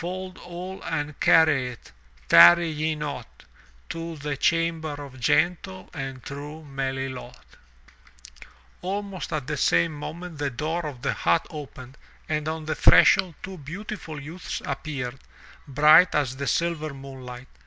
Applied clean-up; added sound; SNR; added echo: none; none; none; none.